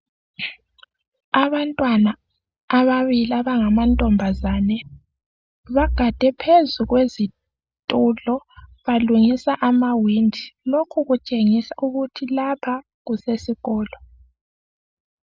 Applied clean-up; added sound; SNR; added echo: none; none; none; none.